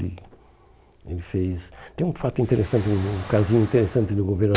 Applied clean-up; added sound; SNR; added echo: none; Explosion; 17 dB; none.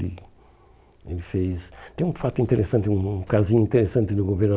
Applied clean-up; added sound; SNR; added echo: none; none; none; none.